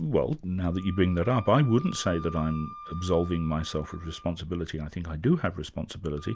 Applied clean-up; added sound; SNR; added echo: none; Wind instrument, woodwind instrument; 19 dB; none.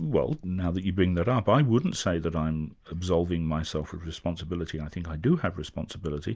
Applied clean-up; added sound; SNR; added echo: none; none; none; none.